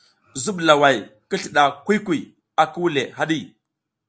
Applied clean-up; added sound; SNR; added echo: none; none; none; none.